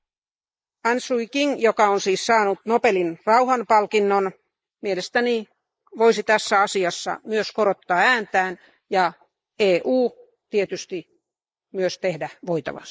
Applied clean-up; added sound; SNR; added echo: neural mask model Resemble Enhance denoiser.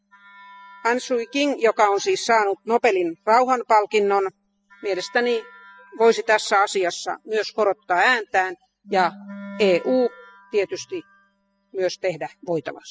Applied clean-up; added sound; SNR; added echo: classical method spectral subtraction.